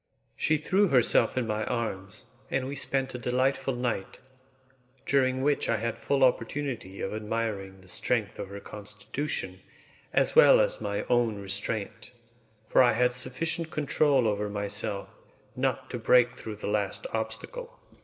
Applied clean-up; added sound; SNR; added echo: none; none; none; reverberation time 2.1 s.